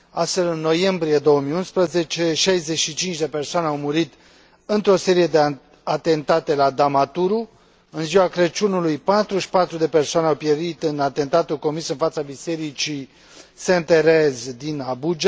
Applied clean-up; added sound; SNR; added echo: none; none; none; none.